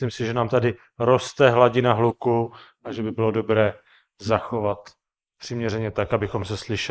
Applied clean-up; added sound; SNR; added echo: neural mask model Resemble Enhance denoiser.